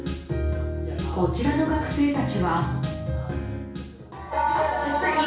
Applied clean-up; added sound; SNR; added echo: none; none; none; reverberation time 0.6 s.